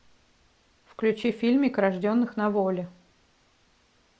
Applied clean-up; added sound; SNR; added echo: none; none; none; none.